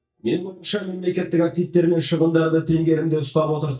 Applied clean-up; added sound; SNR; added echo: neural mask model DeepFilterNet 3.